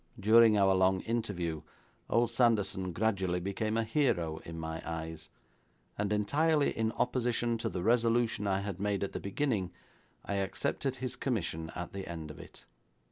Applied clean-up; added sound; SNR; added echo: none; none; none; none.